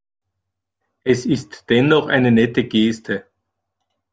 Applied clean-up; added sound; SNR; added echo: none; none; none; none.